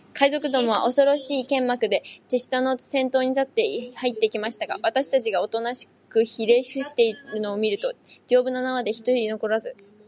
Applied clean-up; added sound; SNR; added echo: none; none; none; none.